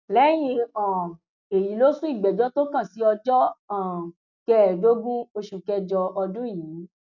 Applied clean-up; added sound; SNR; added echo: none; none; none; none.